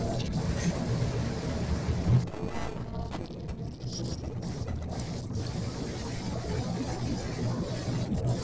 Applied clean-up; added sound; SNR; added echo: neural separator model SepFormer DNS4.